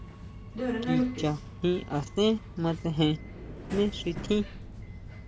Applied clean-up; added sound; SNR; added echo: none; Subway, metro, underground; 5 dB; none.